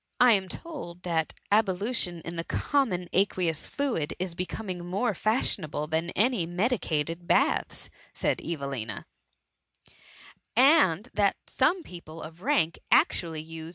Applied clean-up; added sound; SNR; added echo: none; none; none; none.